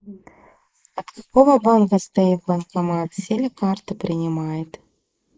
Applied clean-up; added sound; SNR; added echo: neural mask model Resemble Enhance denoiser.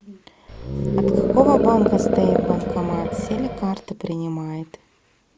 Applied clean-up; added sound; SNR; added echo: none; Animal; -3 dB; none.